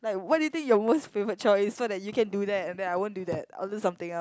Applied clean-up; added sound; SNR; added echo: none; none; none; none.